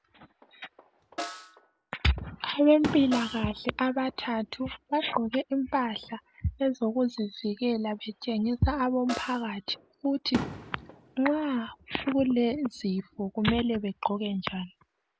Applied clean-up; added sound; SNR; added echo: none; Snare drum + Fireworks; 14 dB; none.